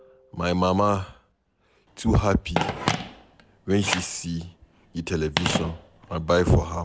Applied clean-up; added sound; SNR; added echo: none; Telephone; 7 dB; none.